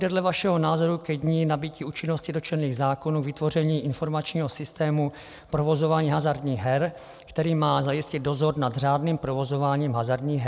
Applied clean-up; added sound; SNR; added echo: none; none; none; none.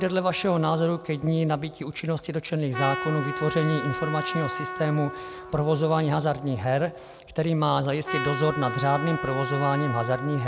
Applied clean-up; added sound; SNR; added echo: none; Trumpet; 9 dB; none.